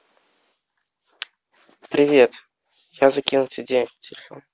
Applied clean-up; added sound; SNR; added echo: none; none; none; none.